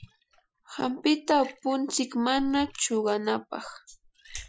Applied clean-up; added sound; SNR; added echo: classical method Wiener filter.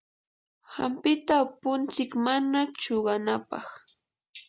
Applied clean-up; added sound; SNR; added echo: none; none; none; none.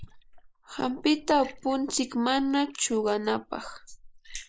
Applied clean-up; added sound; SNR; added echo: neural mask model Resemble Enhance denoiser.